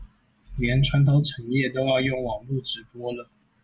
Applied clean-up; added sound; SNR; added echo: none; none; none; none.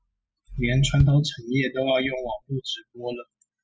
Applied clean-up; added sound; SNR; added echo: classical method spectral subtraction.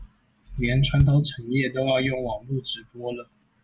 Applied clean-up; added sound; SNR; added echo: none; Bass drum; 11 dB; none.